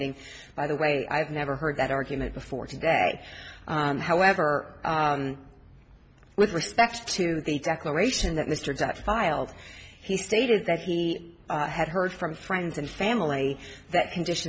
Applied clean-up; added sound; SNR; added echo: none; none; none; none.